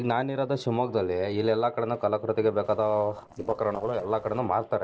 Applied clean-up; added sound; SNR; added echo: neural separator model SepFormer DNS4.